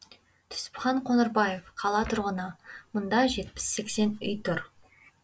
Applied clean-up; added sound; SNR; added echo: none; none; none; none.